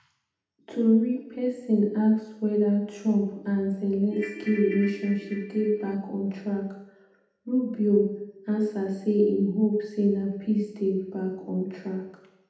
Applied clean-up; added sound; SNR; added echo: none; Ringtone / Keyboard (musical); 13 dB; reverberation time 0.8 s.